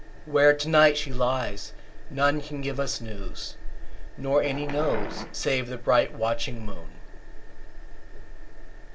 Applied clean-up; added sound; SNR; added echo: none; Wild animals; 12 dB; none.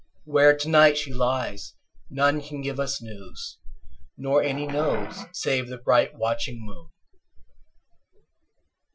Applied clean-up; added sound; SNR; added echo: classical method Wiener filter.